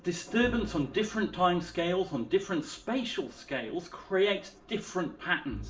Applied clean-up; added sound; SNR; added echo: none; Bowed string instrument; 18 dB; reverberation time 0.4 s.